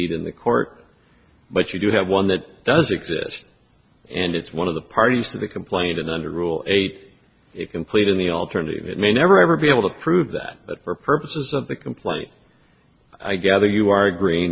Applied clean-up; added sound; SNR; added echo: none; none; none; none.